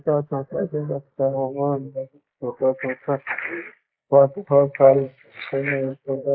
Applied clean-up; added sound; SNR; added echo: neural mask model Resemble Enhance denoiser.